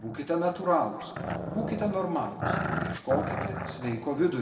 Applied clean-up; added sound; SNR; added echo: none; Growling; 4 dB; reverberation time 1.9 s.